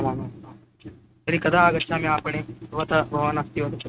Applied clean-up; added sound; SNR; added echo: neural mask model RNNoise.